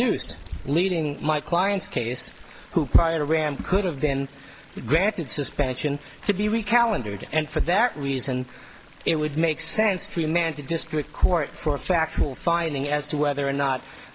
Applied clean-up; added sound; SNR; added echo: none; Chatter / Stream; 19 dB; none.